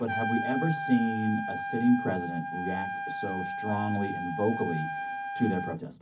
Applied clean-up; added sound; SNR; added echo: none; Trumpet; 4 dB; reverberation time 0.4 s.